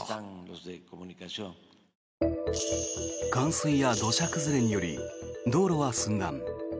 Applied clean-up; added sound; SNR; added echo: none; none; none; none.